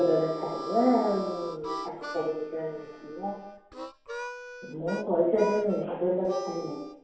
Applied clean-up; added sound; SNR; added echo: none; Harmonica; 11 dB; reverberation time 1.0 s.